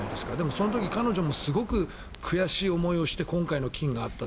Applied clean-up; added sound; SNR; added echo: none; Crackle; 10 dB; none.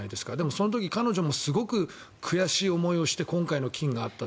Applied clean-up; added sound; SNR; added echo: none; none; none; none.